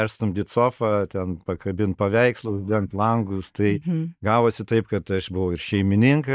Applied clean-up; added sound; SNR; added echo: neural mask model DeepFilterNet 3.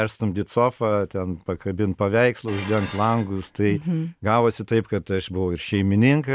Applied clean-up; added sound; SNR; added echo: none; Dishes, pots, and pans; 20 dB; none.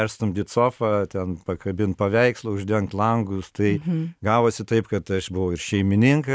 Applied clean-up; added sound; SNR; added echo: none; none; none; none.